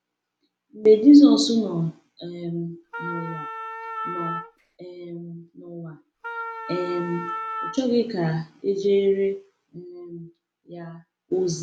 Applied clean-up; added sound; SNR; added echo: none; Wind instrument, woodwind instrument; 9 dB; none.